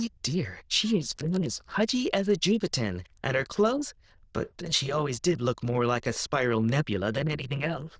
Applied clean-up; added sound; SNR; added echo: neural diffusion model UNIVERSE++.